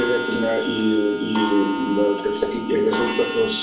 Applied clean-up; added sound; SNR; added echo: none; Clock; 8 dB; reverberation time 0.4 s.